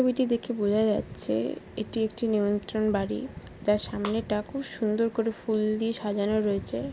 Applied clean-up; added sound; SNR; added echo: none; none; none; none.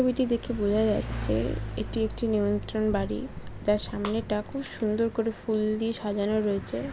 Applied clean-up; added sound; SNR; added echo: none; Mechanisms / Bicycle; 10 dB; none.